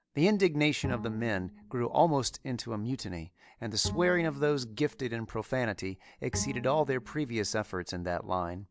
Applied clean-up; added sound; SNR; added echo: none; Bowed string instrument; 13 dB; none.